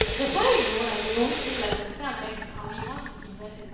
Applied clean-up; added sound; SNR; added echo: none; Sink (filling or washing) / Water tap, faucet; 0 dB; reverberation time 1.1 s.